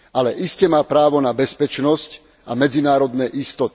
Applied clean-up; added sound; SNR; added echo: none; none; none; none.